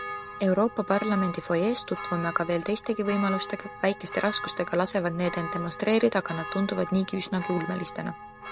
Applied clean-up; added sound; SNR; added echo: none; Church bell; 10 dB; none.